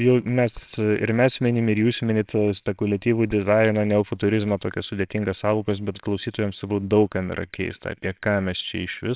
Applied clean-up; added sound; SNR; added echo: neural separator model SepFormer WHAMR!.